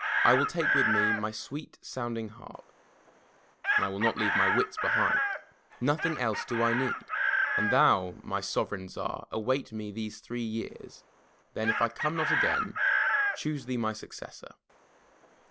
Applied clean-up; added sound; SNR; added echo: none; Chicken, rooster; 0 dB; none.